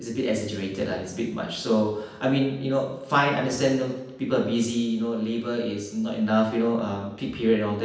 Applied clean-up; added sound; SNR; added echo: none; none; none; reverberation time 0.9 s.